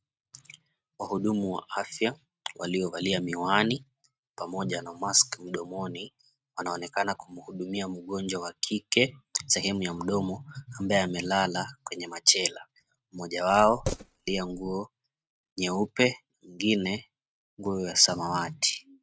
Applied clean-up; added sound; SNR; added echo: neural mask model RNNoise.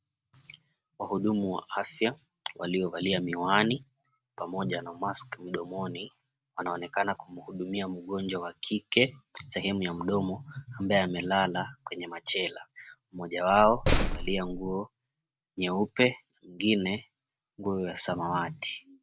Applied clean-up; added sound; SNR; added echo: none; Slam; -2 dB; none.